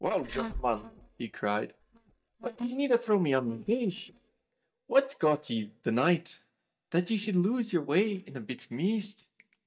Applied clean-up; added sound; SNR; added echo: neural mask model DeepFilterNet 3.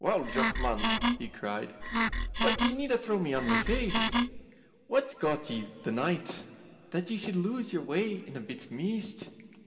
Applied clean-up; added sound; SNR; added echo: none; Wood; -3 dB; reverberation time 2.0 s.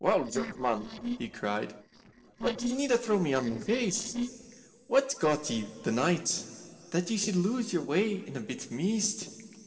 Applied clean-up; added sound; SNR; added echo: neural separator model SepFormer DNS4.